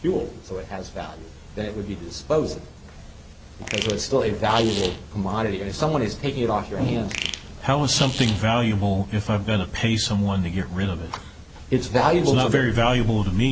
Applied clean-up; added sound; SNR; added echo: none; Fart; 10 dB; none.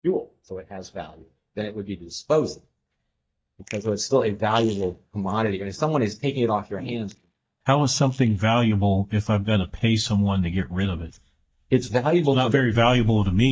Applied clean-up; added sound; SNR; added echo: neural mask model DeepFilterNet 3.